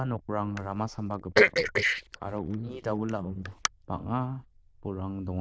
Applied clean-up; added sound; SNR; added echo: neural diffusion model UNIVERSE++.